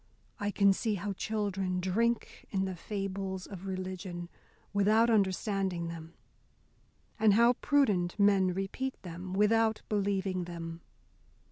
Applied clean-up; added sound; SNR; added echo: none; none; none; none.